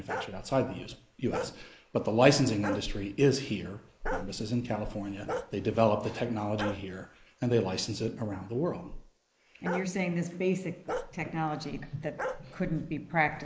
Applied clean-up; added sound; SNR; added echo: neural mask model Resemble Enhance denoiser.